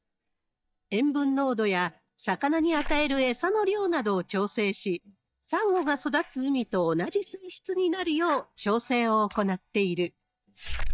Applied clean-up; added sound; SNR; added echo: neural mask model DeepFilterNet 3.